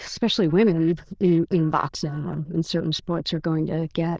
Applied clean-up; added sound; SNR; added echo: neural diffusion model UNIVERSE++.